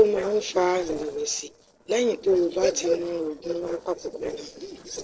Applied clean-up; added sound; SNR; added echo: neural separator model SepFormer DNS4.